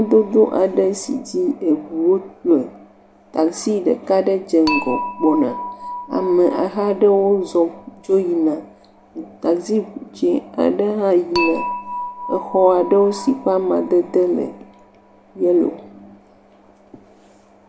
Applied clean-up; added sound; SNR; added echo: none; Dishes, pots, and pans / Chink, clink; 14 dB; none.